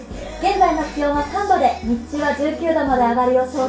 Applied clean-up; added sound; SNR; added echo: none; none; none; reverberation time 0.3 s.